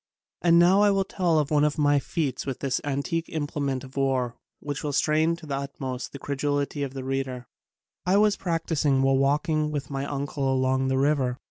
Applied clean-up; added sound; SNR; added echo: none; none; none; none.